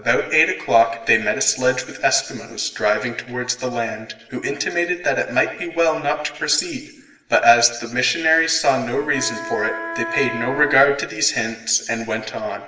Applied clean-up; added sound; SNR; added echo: none; Wind instrument, woodwind instrument; 9 dB; reverberation time 1.0 s.